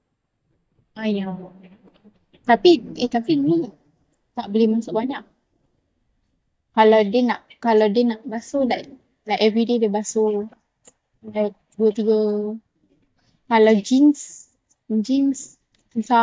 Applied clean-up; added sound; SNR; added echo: neural mask model DeepFilterNet 3.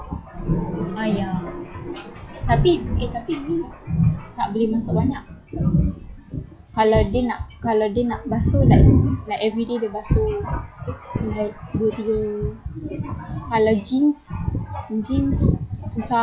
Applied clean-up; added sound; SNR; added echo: classical method log-MMSE.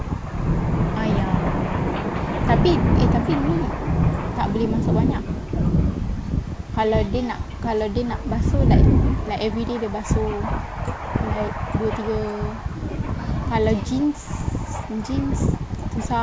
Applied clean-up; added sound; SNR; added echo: none; Thunder; -1 dB; none.